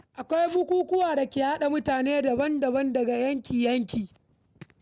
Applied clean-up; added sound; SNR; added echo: none; none; none; none.